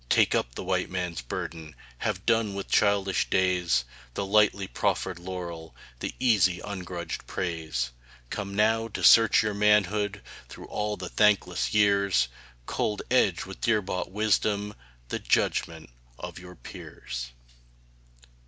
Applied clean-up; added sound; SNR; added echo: none; none; none; none.